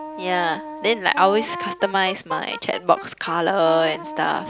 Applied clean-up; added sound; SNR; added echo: none; Wind instrument, woodwind instrument; 11 dB; none.